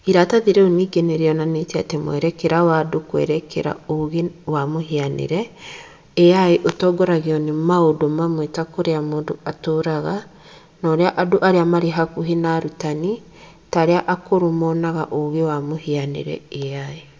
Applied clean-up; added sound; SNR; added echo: none; none; none; reverberation time 0.9 s.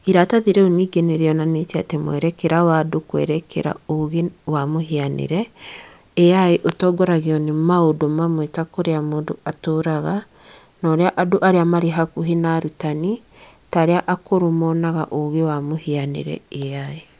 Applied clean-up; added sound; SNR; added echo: none; none; none; none.